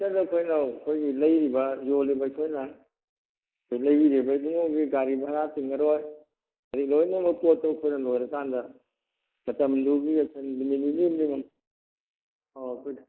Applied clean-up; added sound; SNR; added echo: neural mask model Resemble Enhance denoiser.